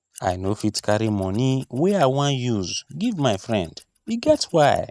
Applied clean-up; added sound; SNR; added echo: neural mask model RNNoise.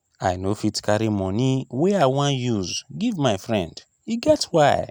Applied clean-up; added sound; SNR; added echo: none; none; none; none.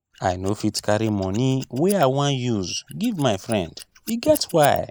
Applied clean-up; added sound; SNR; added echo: neural mask model Resemble Enhance denoiser.